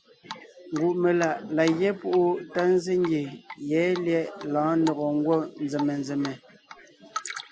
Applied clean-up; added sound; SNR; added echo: none; Drip; 17 dB; none.